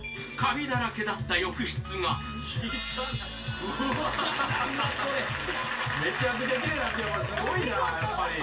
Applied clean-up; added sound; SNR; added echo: none; Wind instrument, woodwind instrument; 15 dB; reverberation time 0.2 s.